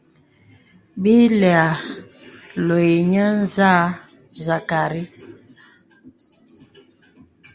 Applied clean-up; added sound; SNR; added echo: none; none; none; none.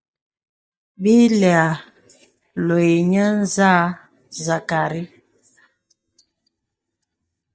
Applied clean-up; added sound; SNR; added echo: neural mask model DeepFilterNet 3.